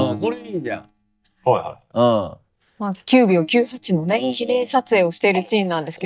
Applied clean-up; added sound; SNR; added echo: neural mask model DeepFilterNet 3.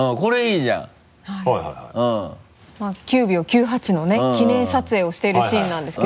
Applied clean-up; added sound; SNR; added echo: none; none; none; none.